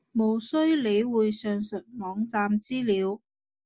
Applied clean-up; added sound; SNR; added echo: none; none; none; none.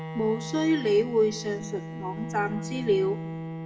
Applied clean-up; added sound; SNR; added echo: none; Bowed string instrument; 9 dB; reverberation time 0.9 s.